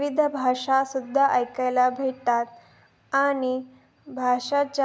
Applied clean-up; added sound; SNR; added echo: none; none; none; none.